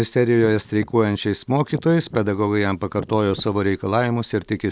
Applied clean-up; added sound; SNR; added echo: none; Wind; 18 dB; none.